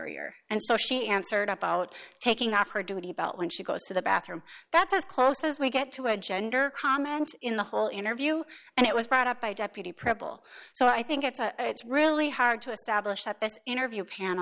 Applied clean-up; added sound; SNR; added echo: none; none; none; none.